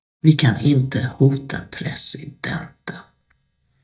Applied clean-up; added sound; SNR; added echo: neural mask model DeepFilterNet 3.